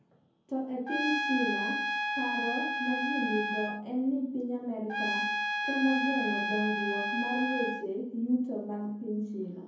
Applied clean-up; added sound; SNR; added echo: none; Trumpet; 0 dB; reverberation time 0.7 s.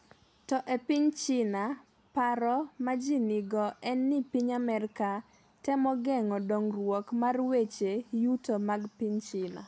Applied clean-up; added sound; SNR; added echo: none; none; none; none.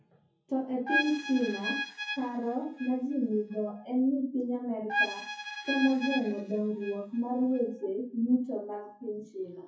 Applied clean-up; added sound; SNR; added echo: classical method WPE with log-MMSE.